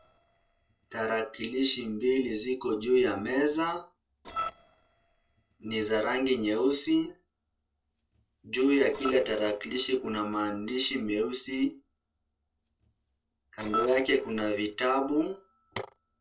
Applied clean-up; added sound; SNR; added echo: neural separator model SepFormer DNS4.